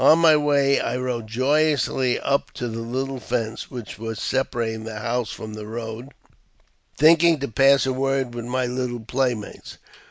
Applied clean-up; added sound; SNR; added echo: none; none; none; none.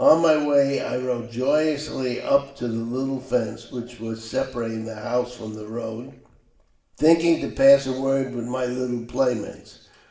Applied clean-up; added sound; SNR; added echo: none; none; none; reverberation time 0.8 s.